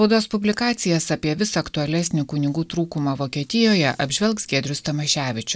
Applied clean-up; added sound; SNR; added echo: none; none; none; none.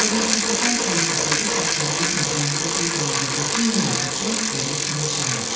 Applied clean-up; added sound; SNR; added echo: none; Bicycle; -5 dB; reverberation time 0.6 s.